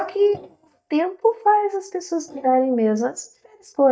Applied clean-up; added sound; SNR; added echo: neural mask model DeepFilterNet 3.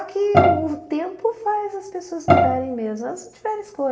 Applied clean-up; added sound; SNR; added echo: none; Bowed string instrument; -5 dB; reverberation time 1.0 s.